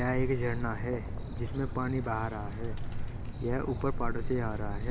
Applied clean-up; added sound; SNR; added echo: none; Cricket; 0 dB; none.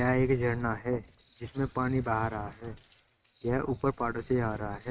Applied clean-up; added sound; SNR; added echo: neural mask model RNNoise.